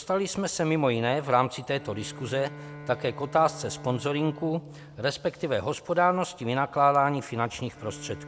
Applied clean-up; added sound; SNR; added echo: none; Bowed string instrument; 19 dB; none.